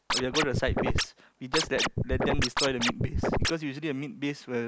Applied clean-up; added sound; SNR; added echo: none; Scratching (performance technique); -4 dB; none.